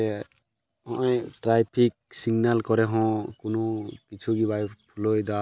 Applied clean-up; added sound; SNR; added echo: none; none; none; none.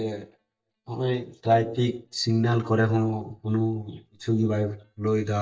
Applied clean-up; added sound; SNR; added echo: neural mask model DeepFilterNet 3.